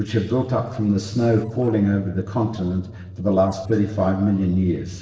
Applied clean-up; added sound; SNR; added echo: neural separator model SepFormer DNS4.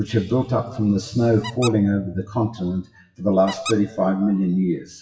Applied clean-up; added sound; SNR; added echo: classical method WPE with log-MMSE.